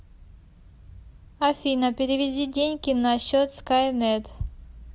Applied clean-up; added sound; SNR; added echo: none; none; none; none.